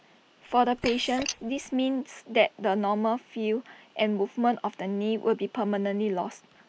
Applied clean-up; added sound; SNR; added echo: neural mask model Resemble Enhance denoiser.